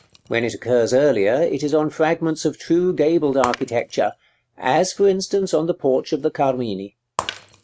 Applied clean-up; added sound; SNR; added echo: neural mask model RNNoise.